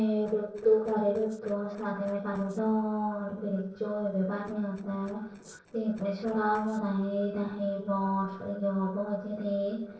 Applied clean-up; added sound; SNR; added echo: neural separator model SepFormer DNS4.